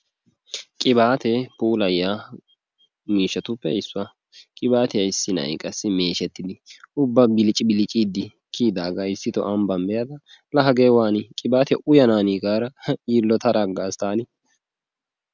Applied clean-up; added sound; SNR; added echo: none; none; none; none.